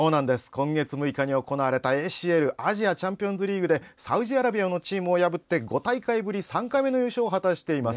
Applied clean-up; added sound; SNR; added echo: none; none; none; none.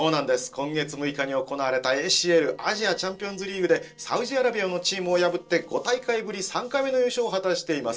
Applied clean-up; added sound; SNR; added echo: neural separator model SepFormer DNS4.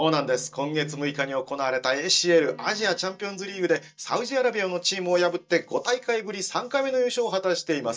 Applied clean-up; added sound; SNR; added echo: neural mask model DeepFilterNet 3.